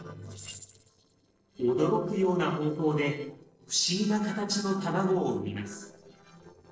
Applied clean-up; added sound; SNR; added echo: neural separator model SepFormer DNS4.